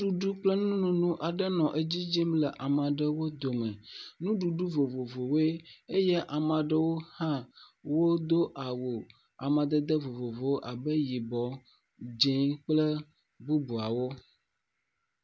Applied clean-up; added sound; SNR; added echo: none; none; none; none.